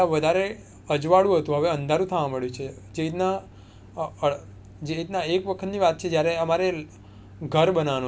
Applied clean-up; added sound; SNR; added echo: none; none; none; none.